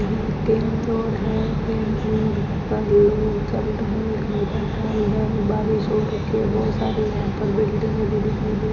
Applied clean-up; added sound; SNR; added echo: none; none; none; none.